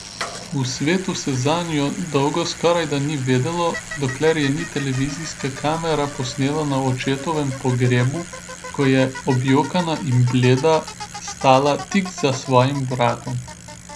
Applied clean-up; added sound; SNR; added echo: none; Bicycle; 13 dB; none.